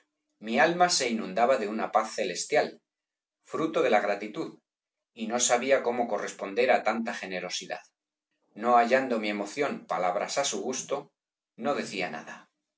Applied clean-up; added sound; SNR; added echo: none; none; none; none.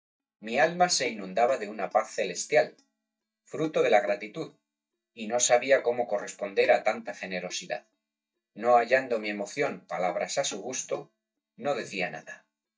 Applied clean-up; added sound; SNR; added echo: neural mask model DeepFilterNet 3.